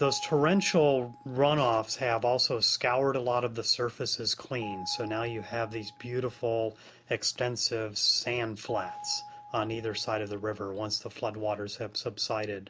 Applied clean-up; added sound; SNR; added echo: none; Piano; 18 dB; none.